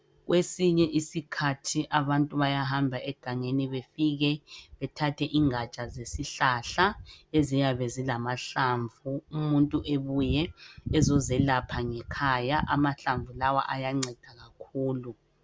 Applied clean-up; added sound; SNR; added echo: none; none; none; none.